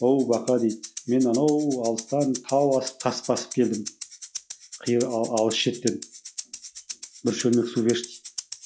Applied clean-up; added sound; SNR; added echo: classical method log-MMSE.